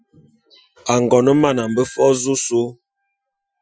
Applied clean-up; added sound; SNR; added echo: classical method Wiener filter.